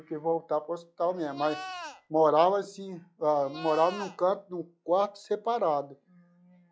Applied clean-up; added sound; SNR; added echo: classical method log-MMSE.